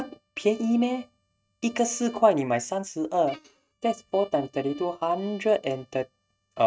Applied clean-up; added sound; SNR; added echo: neural mask model RNNoise.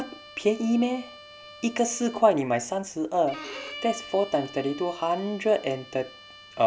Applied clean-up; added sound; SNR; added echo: none; Bowed string instrument; 17 dB; none.